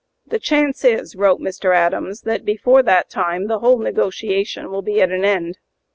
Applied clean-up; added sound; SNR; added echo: none; none; none; none.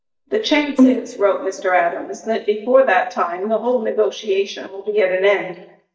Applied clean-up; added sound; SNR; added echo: neural mask model DeepFilterNet 3.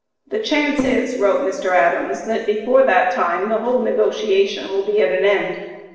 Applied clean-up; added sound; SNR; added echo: neural separator model SepFormer DNS4.